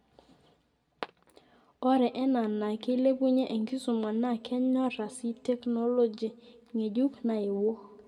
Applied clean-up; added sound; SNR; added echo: none; none; none; reverberation time 0.2 s.